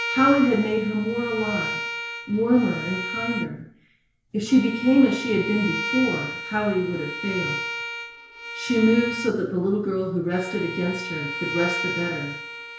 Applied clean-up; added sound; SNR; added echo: none; Bowed string instrument; 8 dB; reverberation time 0.5 s.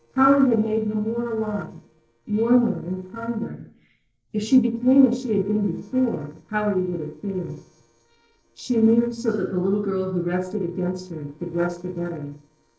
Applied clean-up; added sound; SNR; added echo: neural separator model SepFormer DNS4.